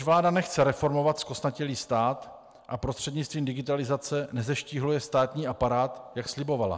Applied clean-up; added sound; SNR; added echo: none; none; none; none.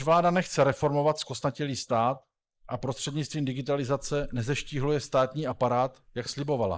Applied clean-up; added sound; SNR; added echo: neural mask model Resemble Enhance denoiser.